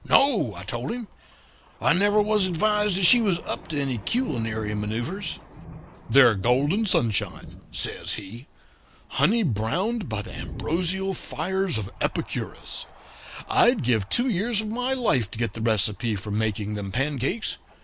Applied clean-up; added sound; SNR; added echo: none; Thunder; 18 dB; none.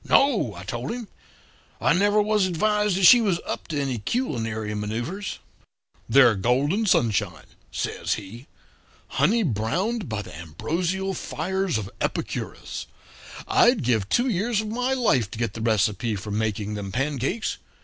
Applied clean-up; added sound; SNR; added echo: none; none; none; none.